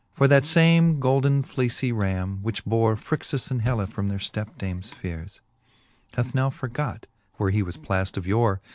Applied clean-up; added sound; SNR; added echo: none; Thump, thud; 20 dB; none.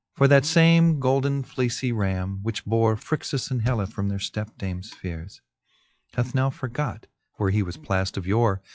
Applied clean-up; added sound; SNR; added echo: classical method log-MMSE.